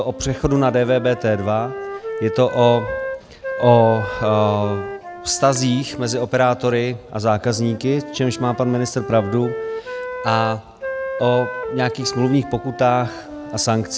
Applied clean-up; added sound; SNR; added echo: none; Wind instrument, woodwind instrument; 10 dB; none.